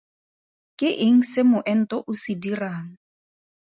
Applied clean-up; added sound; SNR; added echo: none; none; none; none.